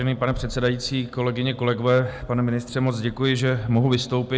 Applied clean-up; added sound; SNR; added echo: none; Accelerating, revving, vroom; 19 dB; none.